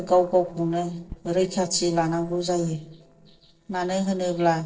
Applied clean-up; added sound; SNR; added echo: neural separator model SepFormer DNS4.